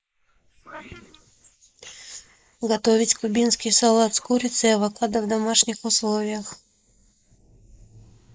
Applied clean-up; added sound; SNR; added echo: neural mask model Resemble Enhance denoiser.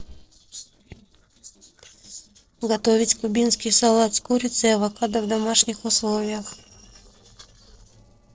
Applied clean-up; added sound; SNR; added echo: neural separator model SepFormer DNS4.